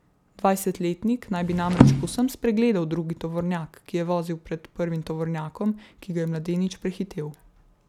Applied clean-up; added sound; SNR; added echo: none; Percussion; -5 dB; none.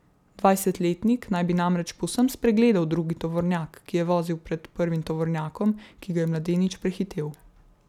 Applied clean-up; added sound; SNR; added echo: none; none; none; none.